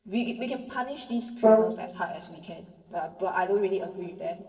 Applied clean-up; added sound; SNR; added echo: neural separator model SepFormer DNS4.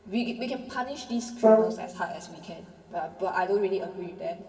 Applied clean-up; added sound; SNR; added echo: none; Brass instrument; -4 dB; reverberation time 2.7 s.